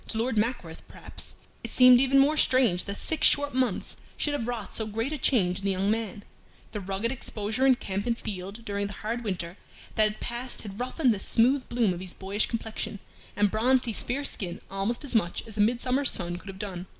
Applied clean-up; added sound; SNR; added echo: none; none; none; none.